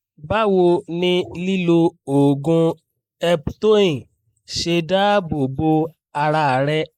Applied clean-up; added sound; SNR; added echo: neural mask model Resemble Enhance denoiser.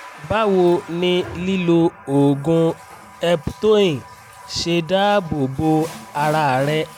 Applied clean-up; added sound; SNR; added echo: none; Water tap, faucet; 19 dB; none.